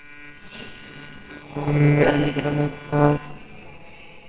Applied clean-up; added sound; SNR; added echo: neural separator model SepFormer WHAMR!.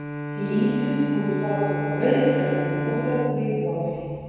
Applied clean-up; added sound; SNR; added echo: none; Bowed string instrument; 3 dB; reverberation time 2.1 s.